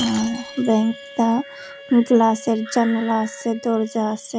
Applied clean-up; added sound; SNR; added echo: none; Wind instrument, woodwind instrument + Shatter; 17 dB; none.